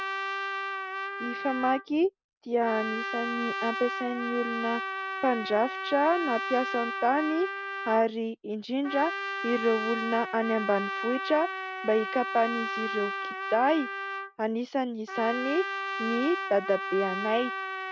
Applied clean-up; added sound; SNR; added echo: none; Trumpet; 5 dB; none.